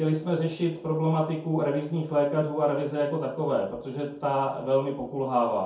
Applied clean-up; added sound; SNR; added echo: none; none; none; reverberation time 0.6 s.